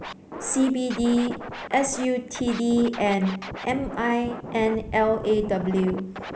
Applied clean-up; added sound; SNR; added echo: none; Scratching (performance technique); 12 dB; none.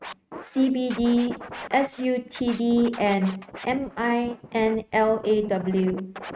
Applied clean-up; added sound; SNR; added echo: neural mask model RNNoise.